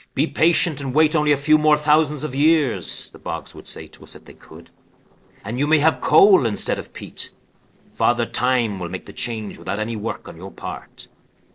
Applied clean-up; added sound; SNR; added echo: neural separator model SepFormer DNS4.